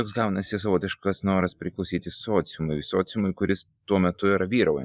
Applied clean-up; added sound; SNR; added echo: none; none; none; none.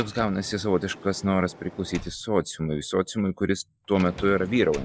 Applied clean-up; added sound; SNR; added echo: none; Sliding door; 17 dB; none.